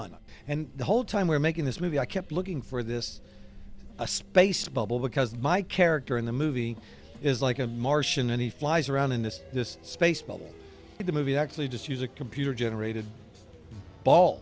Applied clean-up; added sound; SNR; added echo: none; none; none; none.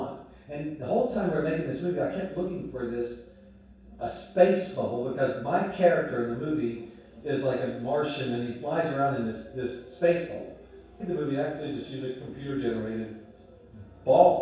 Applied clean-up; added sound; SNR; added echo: none; none; none; reverberation time 0.7 s.